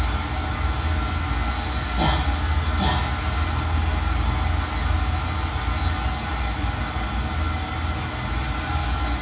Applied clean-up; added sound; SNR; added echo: none; none; none; reverberation time 0.6 s.